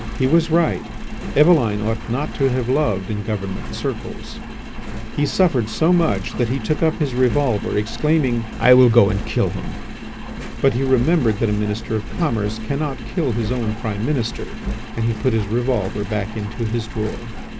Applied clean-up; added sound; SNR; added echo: none; Engine; 8 dB; none.